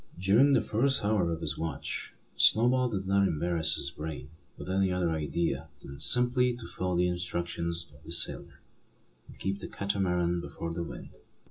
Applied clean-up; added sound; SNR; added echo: none; none; none; reverberation time 0.2 s.